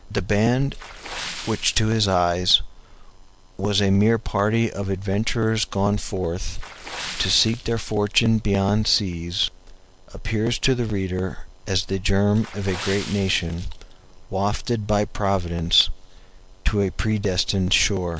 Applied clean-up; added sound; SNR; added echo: none; Water / Splash, splatter; 19 dB; none.